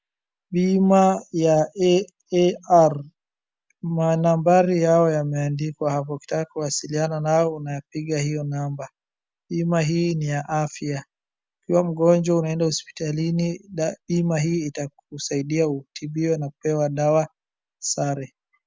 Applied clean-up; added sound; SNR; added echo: none; none; none; none.